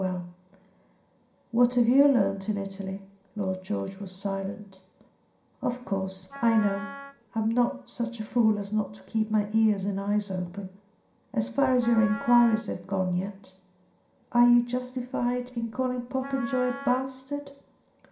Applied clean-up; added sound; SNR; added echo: none; Wind instrument, woodwind instrument; 14 dB; reverberation time 0.5 s.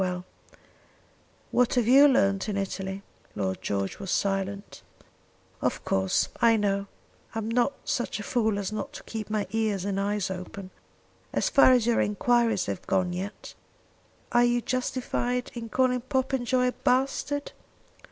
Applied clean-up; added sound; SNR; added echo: none; none; none; none.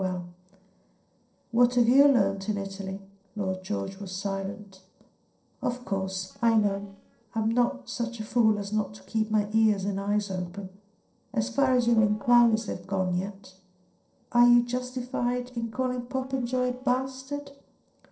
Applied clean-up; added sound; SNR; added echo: neural separator model SepFormer DNS4.